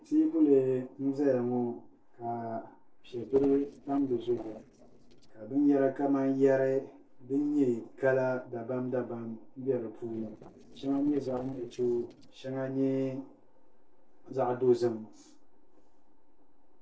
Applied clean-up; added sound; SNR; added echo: neural separator model SepFormer DNS4.